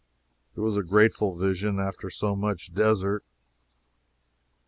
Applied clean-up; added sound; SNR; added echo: none; none; none; none.